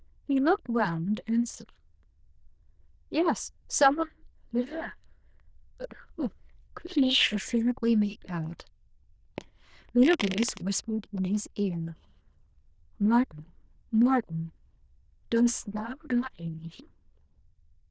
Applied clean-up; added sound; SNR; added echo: neural diffusion model UNIVERSE++.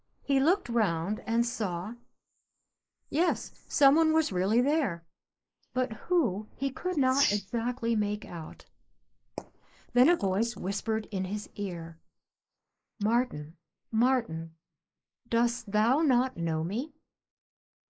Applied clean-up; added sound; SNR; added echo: neural mask model Resemble Enhance denoiser.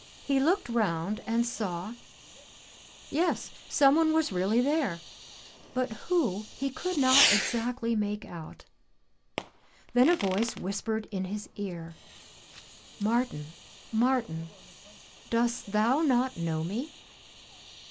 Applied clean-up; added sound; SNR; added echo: none; Fireworks; 10 dB; none.